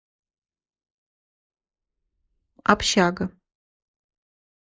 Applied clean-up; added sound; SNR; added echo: neural mask model Resemble Enhance denoiser.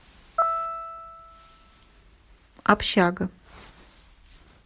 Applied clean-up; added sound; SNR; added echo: none; Piano; 2 dB; none.